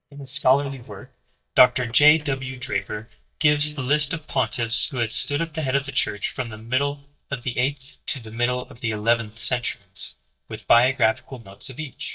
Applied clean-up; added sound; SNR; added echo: neural mask model DeepFilterNet 3.